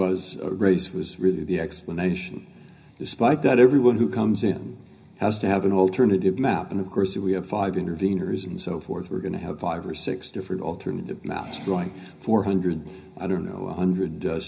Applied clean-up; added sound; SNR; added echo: none; none; none; reverberation time 0.5 s.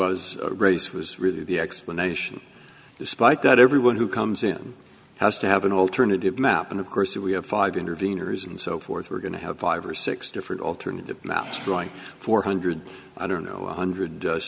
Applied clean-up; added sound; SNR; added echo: none; none; none; none.